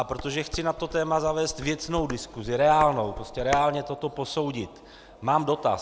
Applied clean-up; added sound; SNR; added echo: none; Dishes, pots, and pans; 13 dB; none.